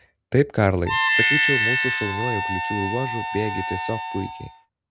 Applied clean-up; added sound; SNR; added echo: none; Harmonica; -2 dB; none.